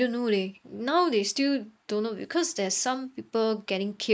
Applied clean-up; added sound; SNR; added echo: neural mask model Resemble Enhance denoiser.